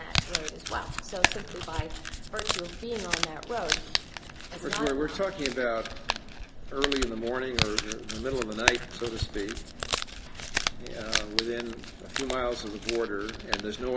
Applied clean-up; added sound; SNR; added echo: none; Crumpling, crinkling; -1 dB; none.